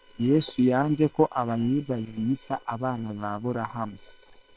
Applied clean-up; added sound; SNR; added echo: neural separator model SepFormer WHAM!.